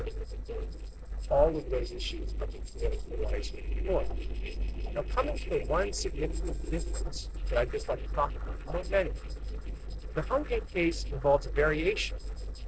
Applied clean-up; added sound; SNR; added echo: neural separator model SepFormer DNS4.